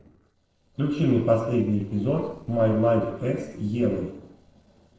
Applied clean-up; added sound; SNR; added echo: neural separator model SepFormer DNS4.